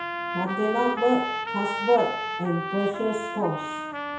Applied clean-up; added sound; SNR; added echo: none; Trumpet; 4 dB; reverberation time 0.6 s.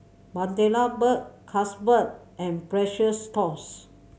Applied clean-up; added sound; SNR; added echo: none; none; none; none.